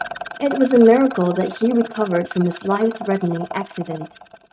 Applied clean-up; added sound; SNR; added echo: neural mask model RNNoise.